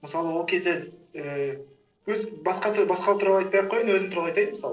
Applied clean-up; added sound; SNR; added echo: neural separator model SepFormer DNS4.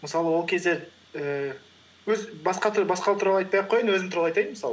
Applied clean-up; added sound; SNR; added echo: none; none; none; none.